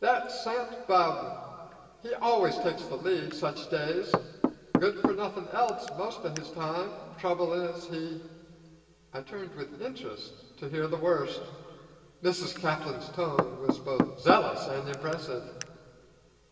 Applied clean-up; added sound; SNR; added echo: none; Knock / Wood; 2 dB; reverberation time 2.5 s.